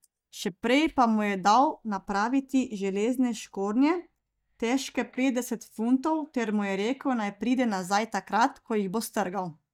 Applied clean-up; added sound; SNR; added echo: neural mask model DeepFilterNet 3.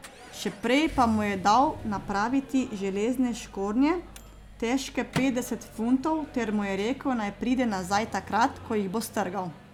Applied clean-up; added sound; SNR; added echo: none; Accelerating, revving, vroom + Microwave oven; 16 dB; none.